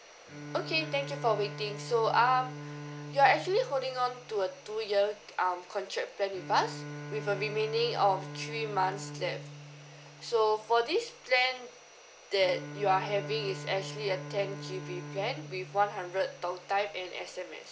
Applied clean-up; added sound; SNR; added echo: none; Bowed string instrument; 12 dB; none.